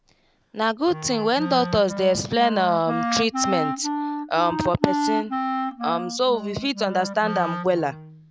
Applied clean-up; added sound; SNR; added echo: none; Wind instrument, woodwind instrument; 5 dB; none.